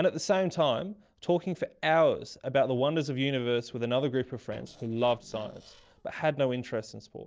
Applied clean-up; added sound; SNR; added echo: neural separator model SepFormer DNS4.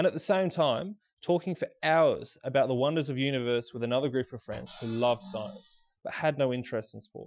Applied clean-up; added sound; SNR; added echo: classical method Wiener filter.